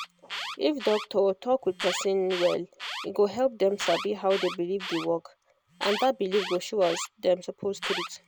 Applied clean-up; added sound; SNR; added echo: none; Alarm; 10 dB; none.